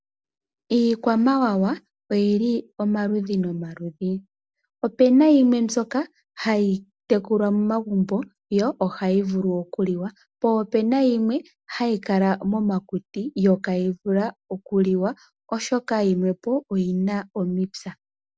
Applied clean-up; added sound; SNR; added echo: none; none; none; none.